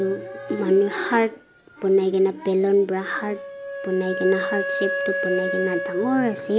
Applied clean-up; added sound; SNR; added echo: none; Wind instrument, woodwind instrument; 7 dB; none.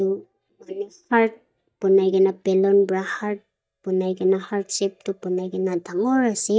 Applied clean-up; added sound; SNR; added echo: neural mask model DeepFilterNet 3.